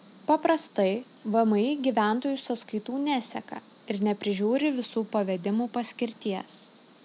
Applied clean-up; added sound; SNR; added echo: none; Cricket; 15 dB; none.